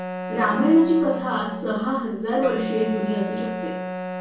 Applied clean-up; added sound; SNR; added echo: none; Wind instrument, woodwind instrument; 8 dB; reverberation time 0.6 s.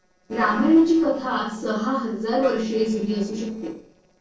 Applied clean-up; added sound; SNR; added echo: neural separator model SepFormer DNS4.